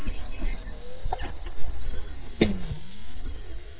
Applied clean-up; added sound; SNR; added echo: neural mask model DeepFilterNet 3.